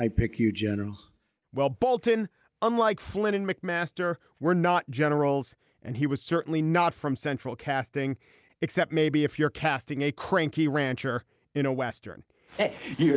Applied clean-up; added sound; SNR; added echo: none; none; none; none.